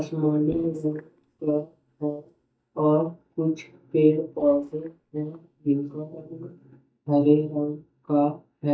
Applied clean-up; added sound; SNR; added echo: neural mask model DeepFilterNet 3.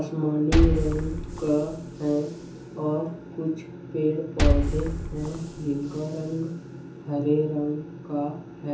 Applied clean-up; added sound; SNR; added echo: none; Liquid; 1 dB; reverberation time 0.7 s.